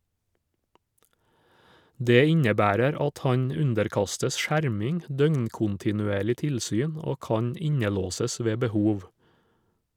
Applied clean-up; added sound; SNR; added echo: none; none; none; none.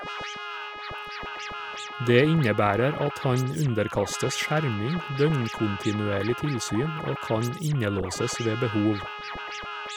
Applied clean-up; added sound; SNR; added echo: none; Trumpet + Scratching (performance technique); 9 dB; none.